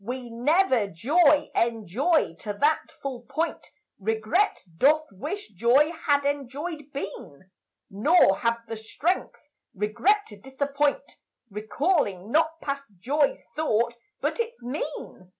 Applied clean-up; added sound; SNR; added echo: none; none; none; none.